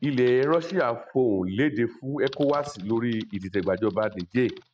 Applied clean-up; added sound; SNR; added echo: neural mask model RNNoise.